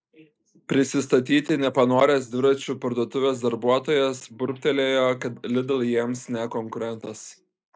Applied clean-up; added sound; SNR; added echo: neural mask model Resemble Enhance denoiser.